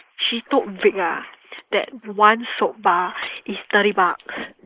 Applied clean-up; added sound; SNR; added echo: neural mask model Resemble Enhance denoiser.